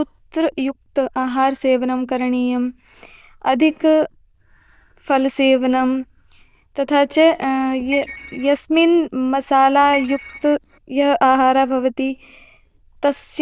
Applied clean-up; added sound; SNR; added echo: neural diffusion model UNIVERSE++.